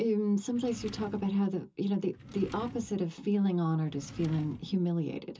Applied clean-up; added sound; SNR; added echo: none; Drawer open or close; 17 dB; reverberation time 0.2 s.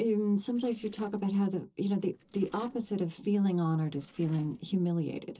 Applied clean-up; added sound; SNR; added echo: neural separator model SepFormer DNS4.